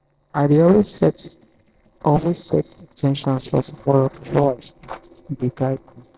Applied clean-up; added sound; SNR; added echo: neural separator model SepFormer DNS4.